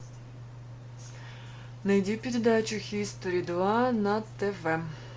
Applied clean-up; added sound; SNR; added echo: none; none; none; none.